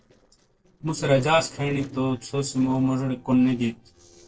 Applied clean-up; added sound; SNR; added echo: neural separator model SepFormer DNS4.